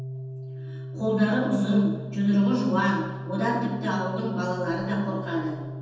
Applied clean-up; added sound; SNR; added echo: none; Organ; 9 dB; reverberation time 1.1 s.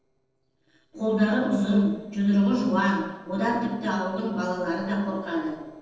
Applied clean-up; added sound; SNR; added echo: neural separator model SepFormer DNS4.